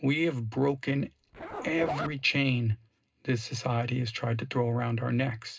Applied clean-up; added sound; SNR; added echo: none; Zipper (clothing); 8 dB; reverberation time 0.2 s.